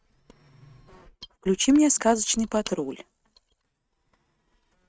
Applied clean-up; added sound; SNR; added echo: neural mask model RNNoise.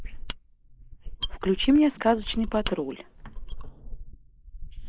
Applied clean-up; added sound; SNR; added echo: neural mask model Resemble Enhance denoiser.